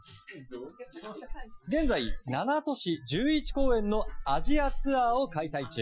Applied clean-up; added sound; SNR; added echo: classical method Wiener filter.